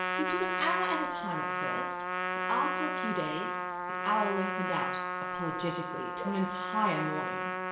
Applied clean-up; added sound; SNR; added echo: none; Trumpet; -1 dB; reverberation time 0.7 s.